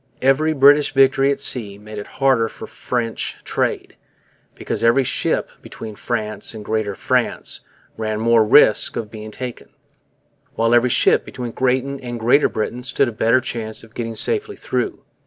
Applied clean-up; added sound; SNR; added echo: none; none; none; none.